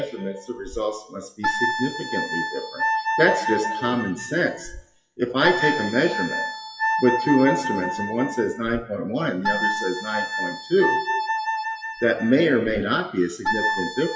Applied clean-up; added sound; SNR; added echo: classical method WPE with log-MMSE.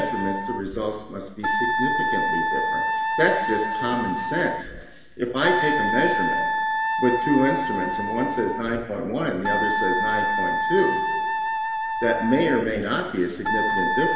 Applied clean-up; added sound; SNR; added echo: none; Wind instrument, woodwind instrument; 0 dB; reverberation time 1.3 s.